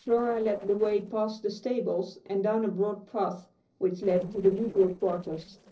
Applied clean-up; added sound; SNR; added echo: neural separator model SepFormer DNS4.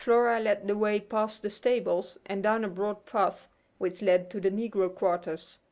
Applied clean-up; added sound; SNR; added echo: none; none; none; none.